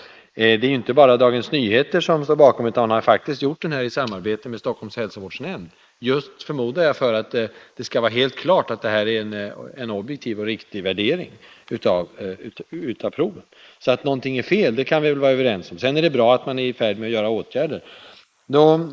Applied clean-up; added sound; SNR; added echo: neural mask model Resemble Enhance denoiser.